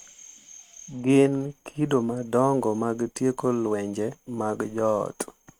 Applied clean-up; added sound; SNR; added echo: neural mask model RNNoise.